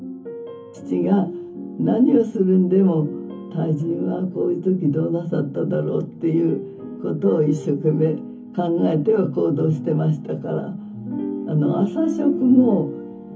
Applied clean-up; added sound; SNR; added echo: none; none; none; reverberation time 0.3 s.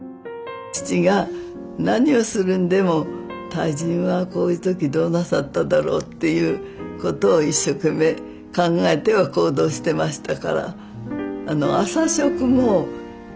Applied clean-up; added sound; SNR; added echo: none; none; none; none.